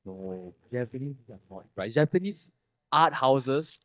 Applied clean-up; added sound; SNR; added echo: neural mask model DeepFilterNet 3.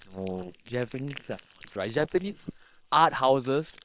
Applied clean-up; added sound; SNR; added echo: neural separator model SepFormer WHAM!.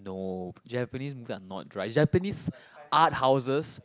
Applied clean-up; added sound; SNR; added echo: none; none; none; none.